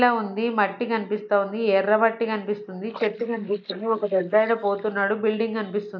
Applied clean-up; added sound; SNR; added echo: neural mask model Resemble Enhance denoiser.